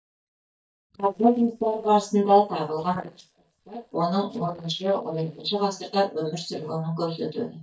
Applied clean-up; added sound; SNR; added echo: neural mask model DeepFilterNet 3.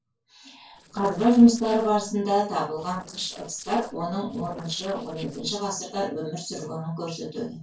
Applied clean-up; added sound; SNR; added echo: neural separator model SepFormer DNS4.